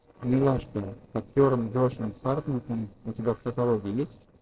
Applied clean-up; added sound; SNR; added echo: neural separator model SepFormer DNS4.